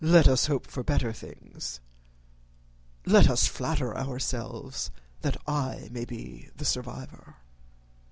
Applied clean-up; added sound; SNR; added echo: none; none; none; none.